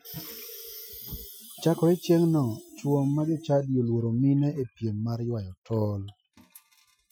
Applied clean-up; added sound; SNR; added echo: classical method Wiener filter.